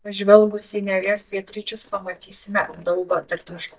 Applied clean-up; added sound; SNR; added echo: neural mask model DeepFilterNet 3.